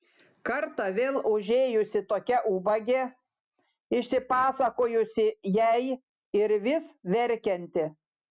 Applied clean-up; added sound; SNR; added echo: none; none; none; none.